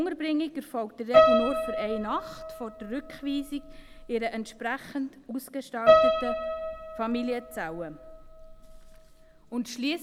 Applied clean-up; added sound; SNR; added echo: none; Piano; -4 dB; none.